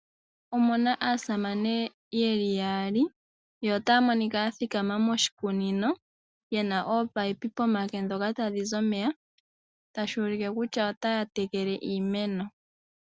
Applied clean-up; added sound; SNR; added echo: none; none; none; none.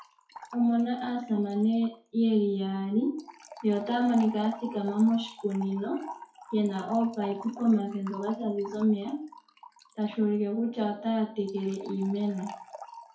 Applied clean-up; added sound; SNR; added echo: classical method WPE with log-MMSE.